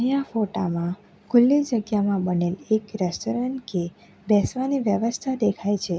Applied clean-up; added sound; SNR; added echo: none; none; none; none.